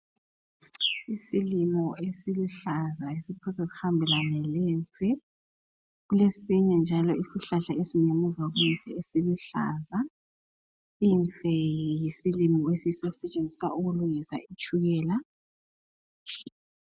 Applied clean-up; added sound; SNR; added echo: neural mask model RNNoise.